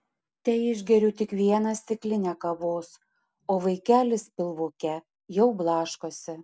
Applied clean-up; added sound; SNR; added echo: none; none; none; none.